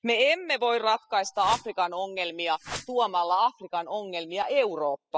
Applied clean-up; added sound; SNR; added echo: classical method spectral subtraction.